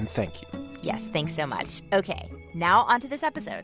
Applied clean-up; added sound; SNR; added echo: none; none; none; none.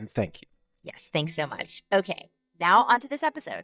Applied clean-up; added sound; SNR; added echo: neural mask model DeepFilterNet 3.